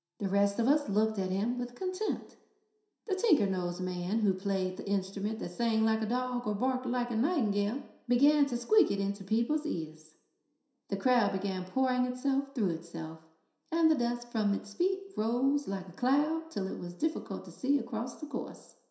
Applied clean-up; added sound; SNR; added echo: none; none; none; reverberation time 0.7 s.